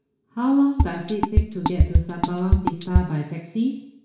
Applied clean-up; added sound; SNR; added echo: none; Drum kit; -4 dB; reverberation time 0.7 s.